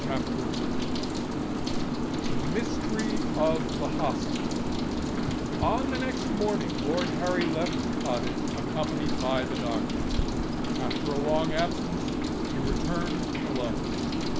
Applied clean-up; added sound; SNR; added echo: none; Rain; -5 dB; none.